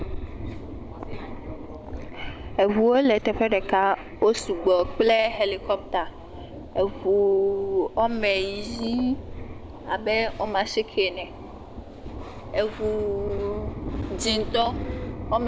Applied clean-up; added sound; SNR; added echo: none; none; none; none.